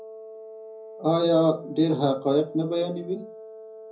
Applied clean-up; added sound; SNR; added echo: none; Wind instrument, woodwind instrument; 16 dB; reverberation time 0.4 s.